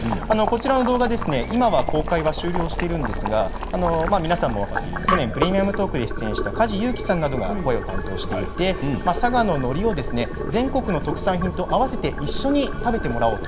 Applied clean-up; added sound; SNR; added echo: none; Boiling; 4 dB; reverberation time 0.8 s.